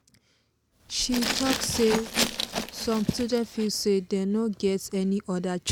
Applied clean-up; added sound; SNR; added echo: none; Glass; 5 dB; none.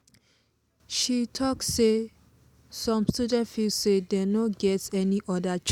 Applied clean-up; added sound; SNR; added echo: none; none; none; none.